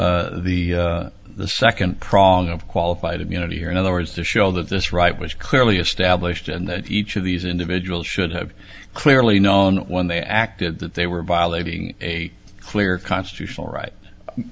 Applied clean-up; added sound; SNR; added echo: none; none; none; none.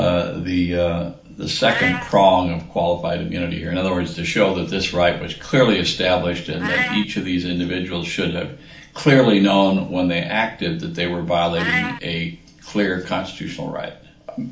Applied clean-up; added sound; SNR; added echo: none; Meow; 13 dB; reverberation time 0.4 s.